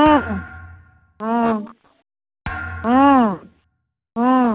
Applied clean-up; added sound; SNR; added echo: none; Thump, thud; 15 dB; none.